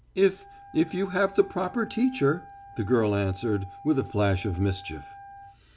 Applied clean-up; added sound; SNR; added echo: none; Wind instrument, woodwind instrument; 19 dB; none.